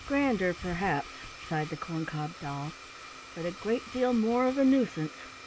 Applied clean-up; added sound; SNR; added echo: none; Domestic sounds, home sounds; 15 dB; none.